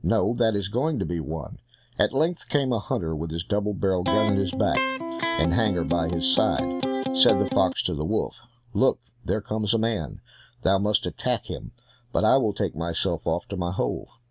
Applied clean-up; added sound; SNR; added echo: none; Electric guitar; 2 dB; none.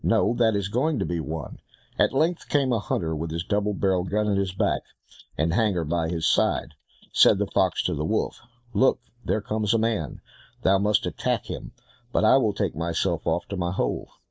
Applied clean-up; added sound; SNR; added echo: neural mask model Resemble Enhance denoiser.